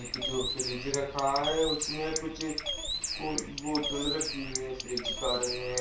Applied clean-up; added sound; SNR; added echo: none; Bird; 2 dB; reverberation time 0.3 s.